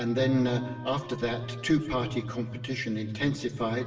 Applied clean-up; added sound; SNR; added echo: none; Wind instrument, woodwind instrument; 18 dB; reverberation time 1.3 s.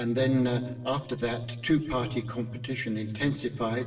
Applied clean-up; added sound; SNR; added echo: neural separator model SepFormer DNS4.